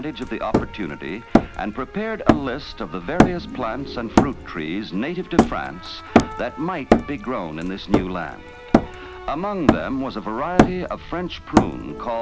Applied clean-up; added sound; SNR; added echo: none; Hammer; -5 dB; none.